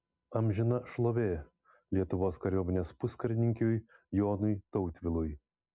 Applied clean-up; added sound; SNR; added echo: none; none; none; none.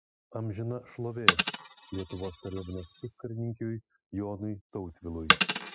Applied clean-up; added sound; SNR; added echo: classical method spectral subtraction.